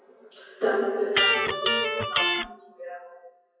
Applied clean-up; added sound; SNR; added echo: classical method WPE with log-MMSE.